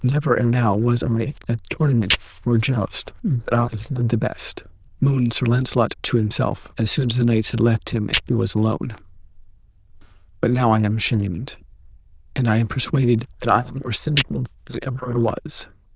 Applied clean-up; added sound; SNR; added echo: neural diffusion model UNIVERSE++.